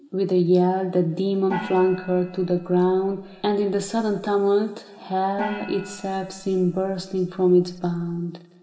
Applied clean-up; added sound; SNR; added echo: none; Gong; 15 dB; reverberation time 2.9 s.